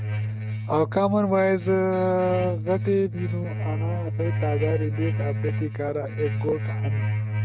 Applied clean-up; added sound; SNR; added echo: neural mask model RNNoise.